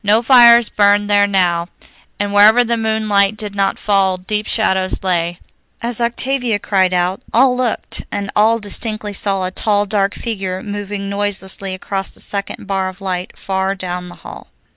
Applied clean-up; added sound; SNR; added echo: none; none; none; none.